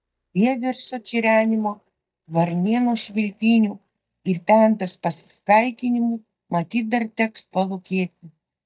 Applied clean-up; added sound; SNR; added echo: neural mask model DeepFilterNet 3.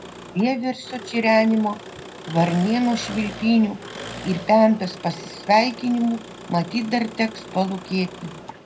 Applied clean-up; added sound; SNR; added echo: none; Engine; 15 dB; reverberation time 0.4 s.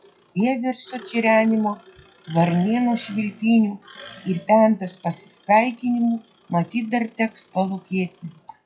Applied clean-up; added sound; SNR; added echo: classical method WPE with log-MMSE.